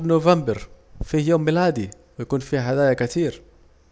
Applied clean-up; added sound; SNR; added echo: none; none; none; none.